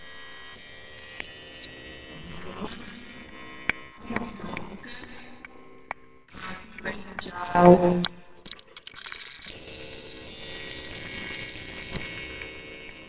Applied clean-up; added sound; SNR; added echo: neural separator model SepFormer WHAMR!.